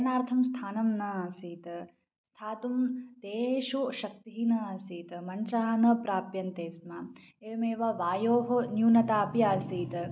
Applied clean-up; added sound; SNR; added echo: none; none; none; none.